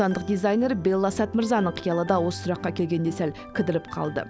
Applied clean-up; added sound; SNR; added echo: none; none; none; none.